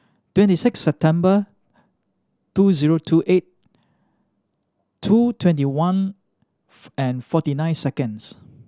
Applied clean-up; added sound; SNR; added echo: none; none; none; none.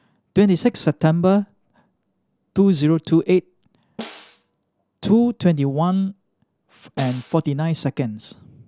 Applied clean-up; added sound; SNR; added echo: none; Snare drum; 19 dB; none.